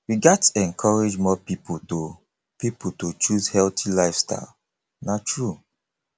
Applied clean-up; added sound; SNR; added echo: none; none; none; none.